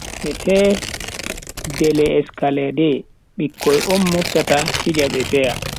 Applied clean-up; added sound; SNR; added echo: none; Tearing; 8 dB; none.